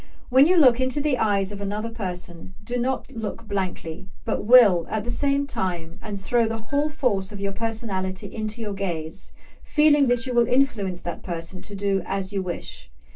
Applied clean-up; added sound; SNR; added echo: neural separator model SepFormer DNS4.